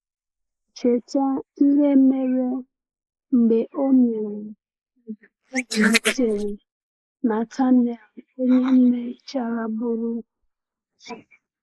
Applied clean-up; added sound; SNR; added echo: neural mask model Resemble Enhance denoiser.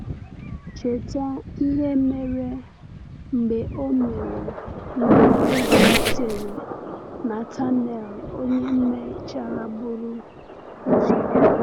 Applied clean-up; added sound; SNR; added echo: none; Thunder + Squeak; -3 dB; none.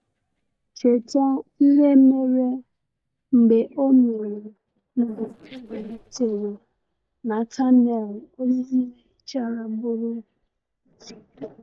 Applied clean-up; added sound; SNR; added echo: neural mask model DeepFilterNet 3.